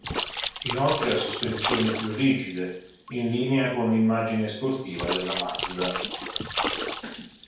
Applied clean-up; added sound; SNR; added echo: none; Splash, splatter; 5 dB; reverberation time 0.5 s.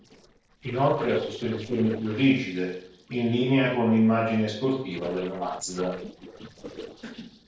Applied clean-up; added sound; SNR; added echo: neural separator model SepFormer DNS4.